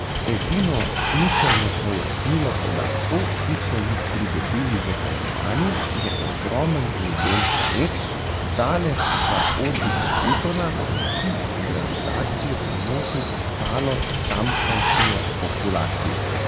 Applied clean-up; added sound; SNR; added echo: none; Water; -3 dB; none.